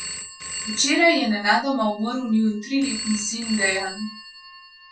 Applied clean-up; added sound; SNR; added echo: none; Telephone; 10 dB; reverberation time 0.2 s.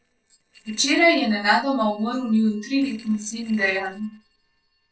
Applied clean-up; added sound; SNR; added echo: neural separator model SepFormer DNS4.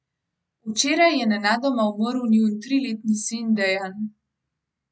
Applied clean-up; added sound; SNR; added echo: none; none; none; none.